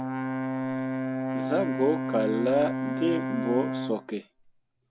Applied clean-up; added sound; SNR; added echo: none; Brass instrument; 1 dB; none.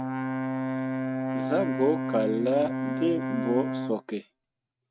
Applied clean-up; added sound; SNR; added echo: neural mask model RNNoise.